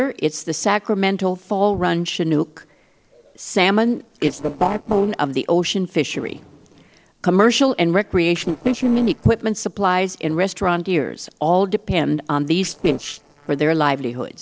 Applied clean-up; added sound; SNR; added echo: neural separator model SepFormer DNS4.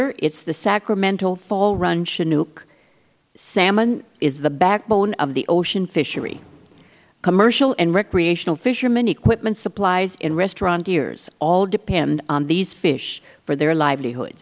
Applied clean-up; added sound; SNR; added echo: none; none; none; none.